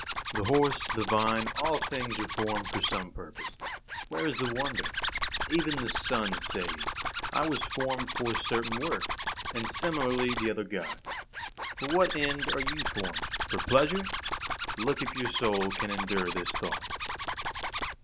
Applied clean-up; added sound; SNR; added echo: none; Zipper (clothing); 2 dB; none.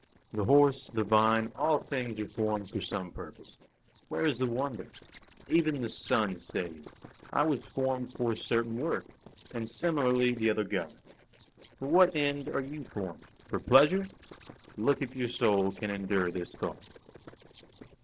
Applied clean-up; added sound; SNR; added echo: neural separator model SepFormer DNS4.